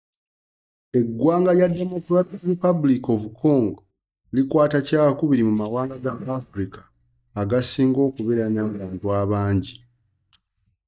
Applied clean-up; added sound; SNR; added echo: neural mask model DeepFilterNet 3.